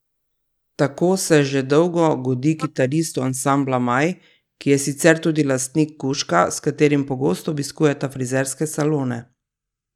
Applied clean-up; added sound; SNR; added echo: neural mask model DeepFilterNet 3.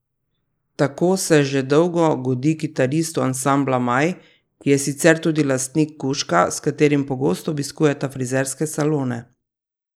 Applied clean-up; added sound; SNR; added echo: neural mask model Resemble Enhance denoiser.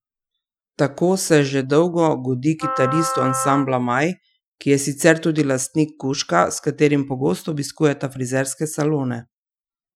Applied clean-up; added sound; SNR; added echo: classical method Wiener filter.